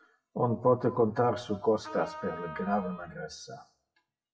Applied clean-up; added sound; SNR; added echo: classical method WPE with log-MMSE.